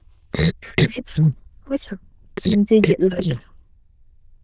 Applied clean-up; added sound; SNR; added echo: neural diffusion model UNIVERSE++.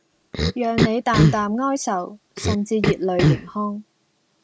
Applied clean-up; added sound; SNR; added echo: none; Cough; -2 dB; none.